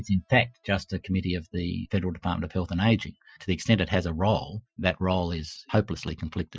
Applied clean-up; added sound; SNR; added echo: classical method Wiener filter.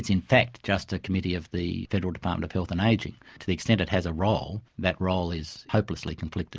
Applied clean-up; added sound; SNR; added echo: none; none; none; none.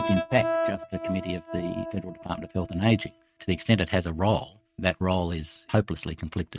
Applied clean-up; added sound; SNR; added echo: neural mask model RNNoise.